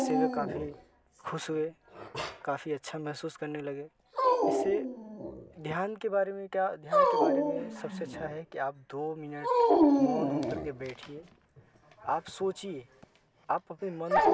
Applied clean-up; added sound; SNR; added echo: none; Dog; -4 dB; none.